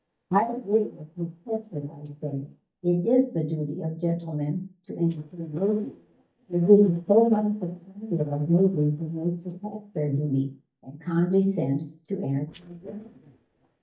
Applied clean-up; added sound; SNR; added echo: neural mask model DeepFilterNet 3.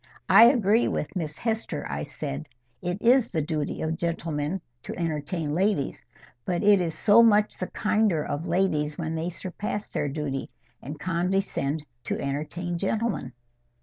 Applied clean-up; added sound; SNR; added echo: none; none; none; none.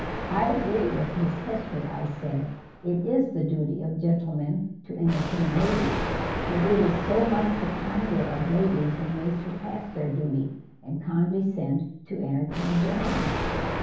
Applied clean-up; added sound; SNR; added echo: none; Thunder; 6 dB; reverberation time 0.7 s.